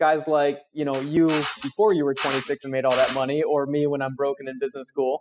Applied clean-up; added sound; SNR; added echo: classical method spectral subtraction.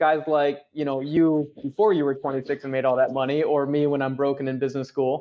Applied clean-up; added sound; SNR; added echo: neural mask model Resemble Enhance denoiser.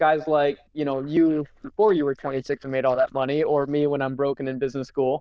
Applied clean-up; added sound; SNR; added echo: neural diffusion model UNIVERSE++.